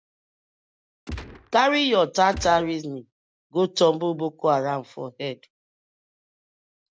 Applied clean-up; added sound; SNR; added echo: none; Gunshot, gunfire; 12 dB; none.